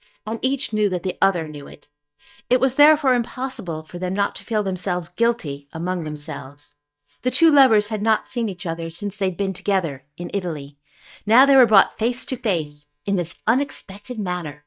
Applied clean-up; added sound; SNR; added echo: neural mask model DeepFilterNet 3.